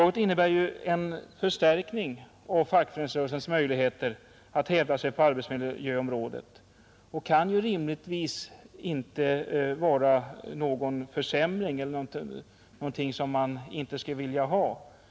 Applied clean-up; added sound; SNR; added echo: none; none; none; none.